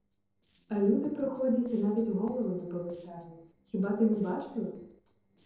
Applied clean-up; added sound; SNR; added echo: neural separator model SepFormer DNS4.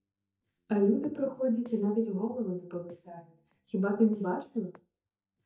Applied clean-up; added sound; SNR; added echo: neural mask model DeepFilterNet 3.